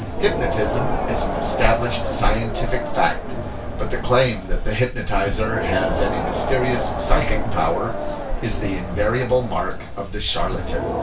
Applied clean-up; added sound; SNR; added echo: none; Crowd; 5 dB; reverberation time 0.3 s.